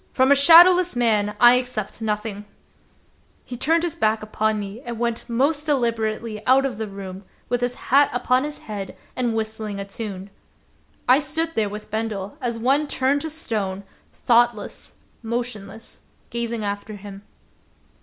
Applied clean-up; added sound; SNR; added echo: none; none; none; none.